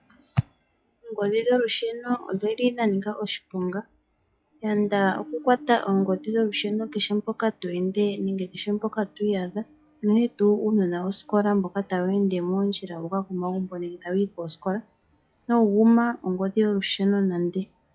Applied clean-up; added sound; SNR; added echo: classical method log-MMSE.